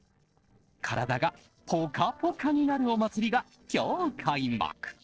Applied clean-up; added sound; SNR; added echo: neural separator model SepFormer DNS4.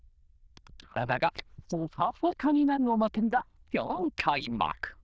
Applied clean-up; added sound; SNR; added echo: neural diffusion model UNIVERSE++.